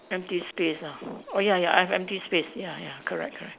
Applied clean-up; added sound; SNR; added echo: none; none; none; none.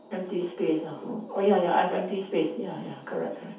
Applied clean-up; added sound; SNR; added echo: none; none; none; reverberation time 0.5 s.